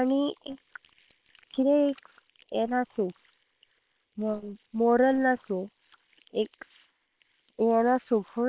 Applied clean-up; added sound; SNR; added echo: neural separator model SepFormer WHAM!.